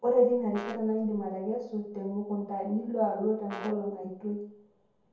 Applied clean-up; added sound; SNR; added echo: none; Brass instrument; 16 dB; reverberation time 0.7 s.